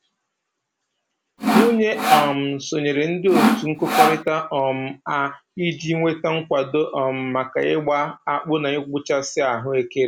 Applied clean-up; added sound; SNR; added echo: none; Sawing; -3 dB; none.